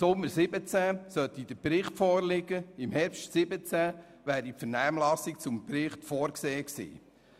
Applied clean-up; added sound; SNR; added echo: none; none; none; none.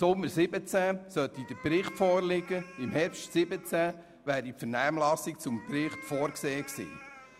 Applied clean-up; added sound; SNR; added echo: none; Meow; 19 dB; none.